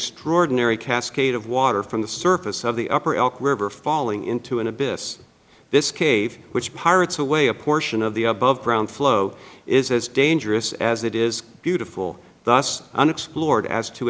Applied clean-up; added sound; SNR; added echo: none; none; none; none.